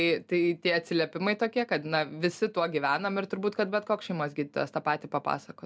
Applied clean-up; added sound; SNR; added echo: none; none; none; none.